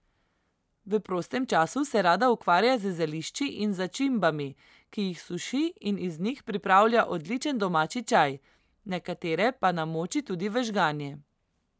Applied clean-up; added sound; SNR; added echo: none; none; none; none.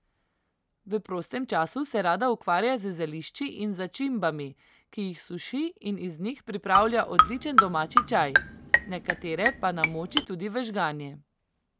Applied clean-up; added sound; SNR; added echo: none; Marimba, xylophone; -4 dB; none.